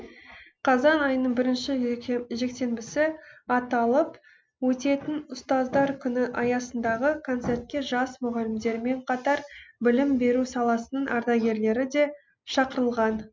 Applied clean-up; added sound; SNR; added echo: none; none; none; none.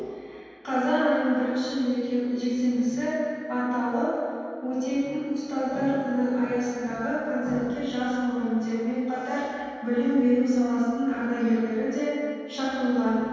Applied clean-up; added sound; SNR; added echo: none; none; none; reverberation time 2.1 s.